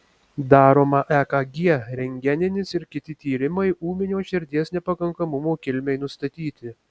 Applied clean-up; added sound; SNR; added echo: none; none; none; none.